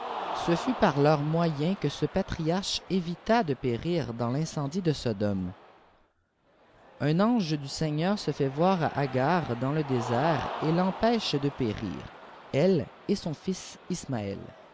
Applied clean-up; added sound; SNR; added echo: none; Cheering; 13 dB; none.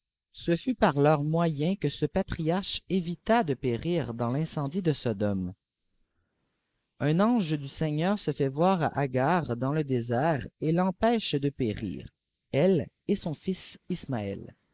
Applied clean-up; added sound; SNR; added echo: neural mask model Resemble Enhance denoiser.